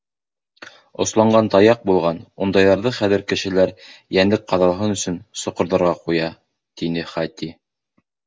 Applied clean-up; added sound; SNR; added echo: none; none; none; none.